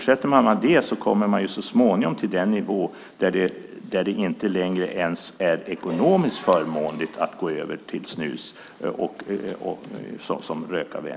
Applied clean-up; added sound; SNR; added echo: none; none; none; none.